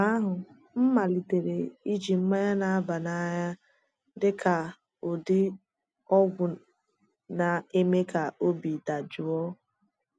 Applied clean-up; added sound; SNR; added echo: none; none; none; none.